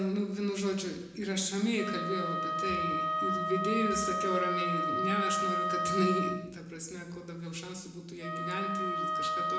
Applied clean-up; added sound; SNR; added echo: none; Wind instrument, woodwind instrument; 0 dB; reverberation time 0.9 s.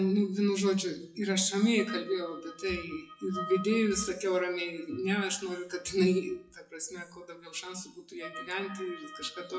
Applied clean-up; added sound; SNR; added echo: classical method WPE with log-MMSE.